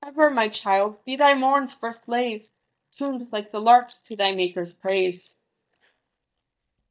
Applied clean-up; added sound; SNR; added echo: neural mask model DeepFilterNet 3.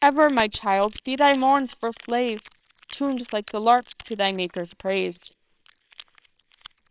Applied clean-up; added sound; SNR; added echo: neural separator model SepFormer WHAMR!.